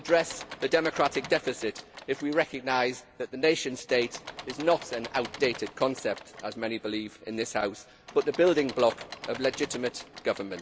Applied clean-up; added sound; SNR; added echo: none; Engine / Mechanisms; 16 dB; none.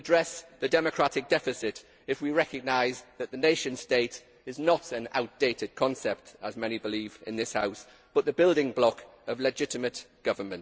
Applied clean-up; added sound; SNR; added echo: none; none; none; none.